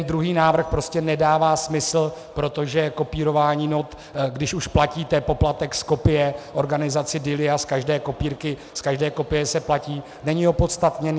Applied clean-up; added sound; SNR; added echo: none; none; none; none.